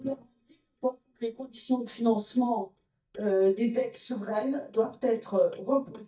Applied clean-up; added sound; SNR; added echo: neural mask model DeepFilterNet 3.